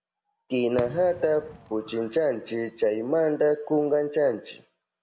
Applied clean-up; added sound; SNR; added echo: none; Fireworks; 18 dB; none.